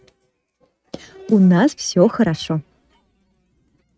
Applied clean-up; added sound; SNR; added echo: neural mask model RNNoise.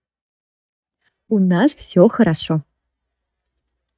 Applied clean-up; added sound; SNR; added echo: neural mask model DeepFilterNet 3.